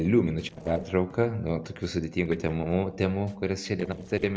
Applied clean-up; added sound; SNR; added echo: neural separator model SepFormer DNS4.